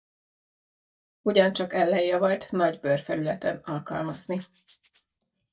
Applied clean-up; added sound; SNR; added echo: neural mask model DeepFilterNet 3.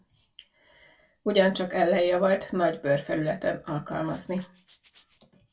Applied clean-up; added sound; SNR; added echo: none; Rattle (instrument); 19 dB; reverberation time 0.2 s.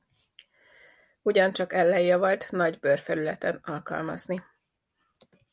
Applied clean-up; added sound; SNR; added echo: none; none; none; none.